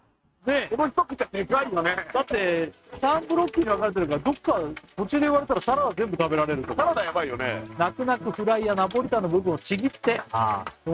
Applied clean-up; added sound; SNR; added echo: neural mask model RNNoise.